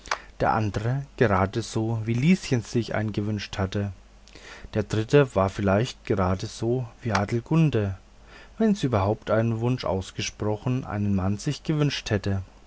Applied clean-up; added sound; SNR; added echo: none; Clapping; 14 dB; none.